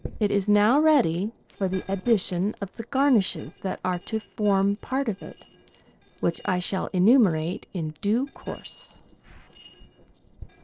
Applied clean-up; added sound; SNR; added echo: neural separator model SepFormer DNS4.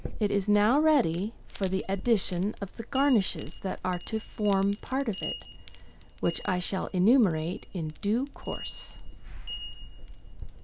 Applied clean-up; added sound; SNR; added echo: none; Chime; -1 dB; none.